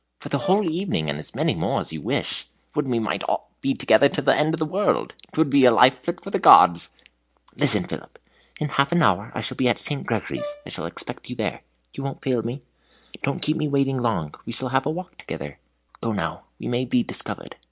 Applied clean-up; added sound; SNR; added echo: none; Brass instrument; 15 dB; none.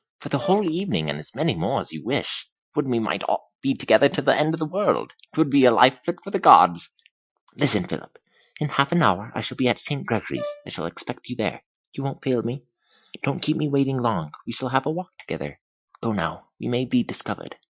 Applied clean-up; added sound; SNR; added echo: classical method Wiener filter.